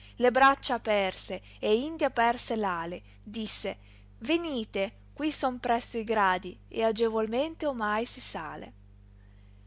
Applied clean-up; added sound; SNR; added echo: none; none; none; none.